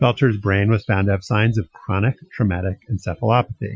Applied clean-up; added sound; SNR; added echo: classical method Wiener filter.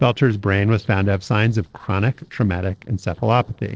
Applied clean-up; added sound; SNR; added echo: neural separator model SepFormer DNS4.